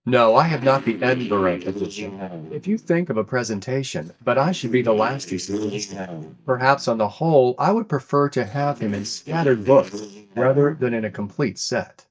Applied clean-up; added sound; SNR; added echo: neural mask model DeepFilterNet 3.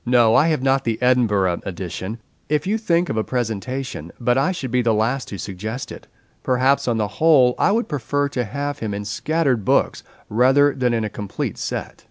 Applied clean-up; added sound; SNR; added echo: none; none; none; none.